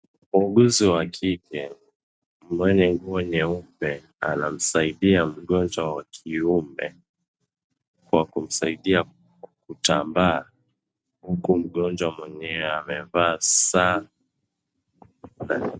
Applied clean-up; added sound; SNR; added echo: none; none; none; none.